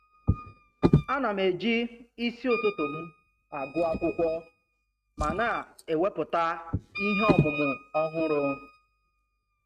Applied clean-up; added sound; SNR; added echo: neural mask model RNNoise.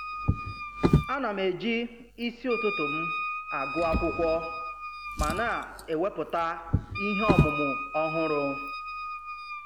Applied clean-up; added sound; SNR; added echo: none; Drawer open or close + Wind instrument, woodwind instrument; -1 dB; none.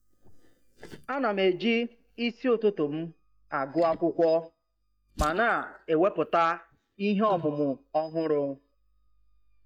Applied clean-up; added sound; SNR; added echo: neural mask model DeepFilterNet 3.